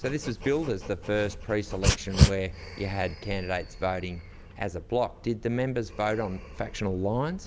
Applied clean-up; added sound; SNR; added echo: none; Dog; 2 dB; none.